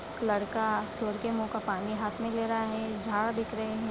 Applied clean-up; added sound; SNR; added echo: none; none; none; none.